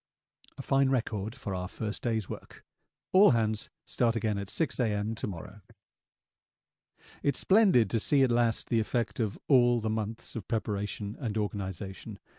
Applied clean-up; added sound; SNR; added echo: neural mask model Resemble Enhance denoiser.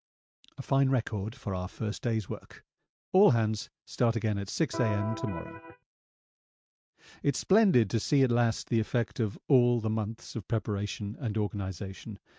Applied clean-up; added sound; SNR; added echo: neural mask model RNNoise.